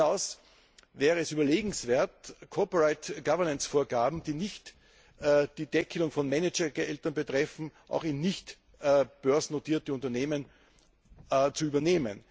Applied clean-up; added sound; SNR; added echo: none; none; none; none.